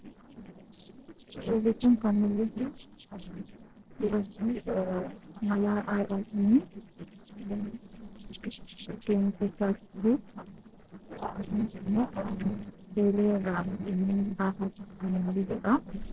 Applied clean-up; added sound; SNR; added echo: neural separator model SepFormer DNS4.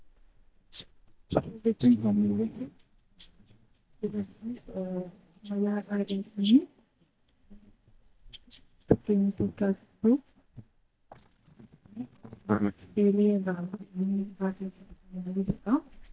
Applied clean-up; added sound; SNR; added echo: neural mask model DeepFilterNet 3.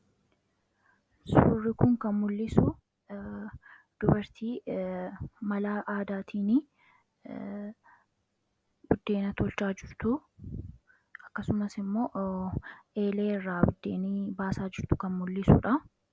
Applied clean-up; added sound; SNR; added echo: none; none; none; none.